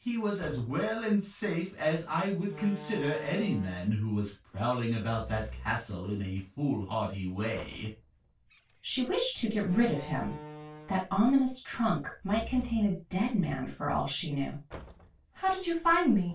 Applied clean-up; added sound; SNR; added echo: none; Slam; 17 dB; reverberation time 0.2 s.